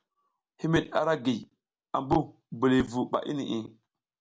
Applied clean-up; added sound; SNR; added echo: none; none; none; none.